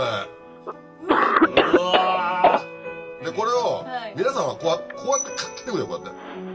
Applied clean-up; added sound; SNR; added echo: none; Cough; -1 dB; reverberation time 0.2 s.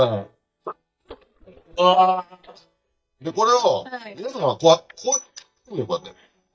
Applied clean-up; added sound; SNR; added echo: neural mask model DeepFilterNet 3.